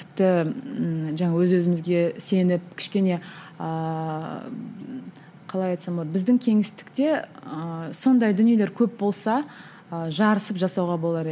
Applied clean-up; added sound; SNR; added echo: none; none; none; none.